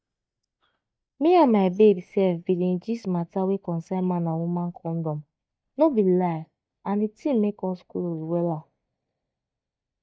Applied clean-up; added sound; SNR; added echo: neural mask model DeepFilterNet 3.